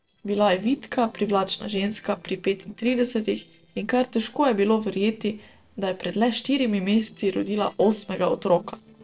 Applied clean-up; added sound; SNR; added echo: neural separator model SepFormer DNS4.